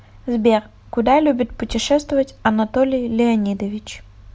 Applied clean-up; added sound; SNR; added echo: none; none; none; none.